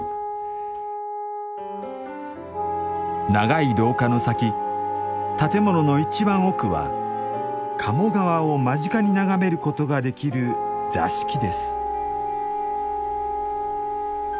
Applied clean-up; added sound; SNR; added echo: none; Wind instrument, woodwind instrument; 3 dB; none.